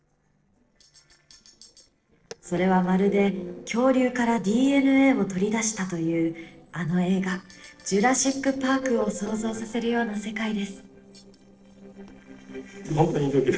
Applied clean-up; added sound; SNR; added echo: neural separator model SepFormer DNS4.